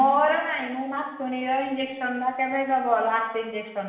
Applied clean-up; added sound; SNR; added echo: none; none; none; reverberation time 0.9 s.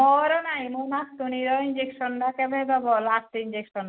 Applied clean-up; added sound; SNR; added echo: none; none; none; none.